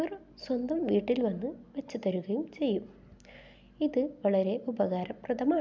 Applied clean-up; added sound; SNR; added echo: none; none; none; none.